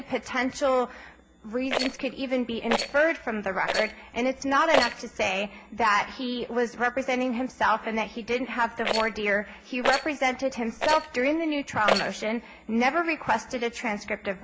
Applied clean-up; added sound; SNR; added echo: none; Rattle; 5 dB; none.